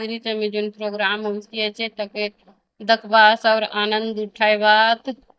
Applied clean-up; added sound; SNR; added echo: neural mask model DeepFilterNet 3.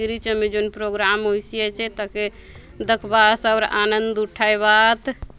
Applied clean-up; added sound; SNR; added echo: none; none; none; none.